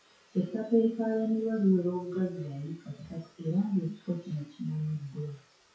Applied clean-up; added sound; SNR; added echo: classical method WPE with log-MMSE.